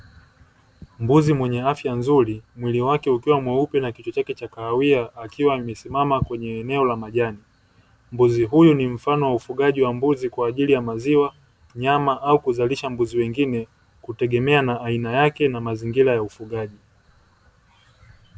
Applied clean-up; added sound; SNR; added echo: none; none; none; none.